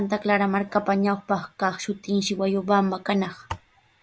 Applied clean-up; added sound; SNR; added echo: none; none; none; none.